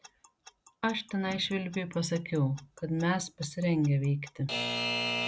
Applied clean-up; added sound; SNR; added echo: none; Alarm / Clock; 8 dB; none.